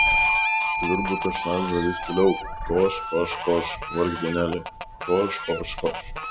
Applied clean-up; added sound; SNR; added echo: none; Bell / Doorbell + Fowl; 2 dB; none.